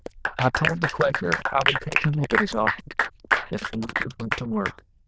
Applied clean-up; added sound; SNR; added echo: neural diffusion model UNIVERSE++.